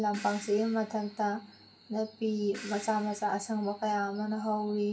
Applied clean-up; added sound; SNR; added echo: none; Crash cymbal; 20 dB; reverberation time 0.2 s.